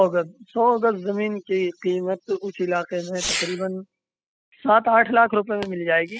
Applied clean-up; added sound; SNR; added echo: classical method spectral subtraction.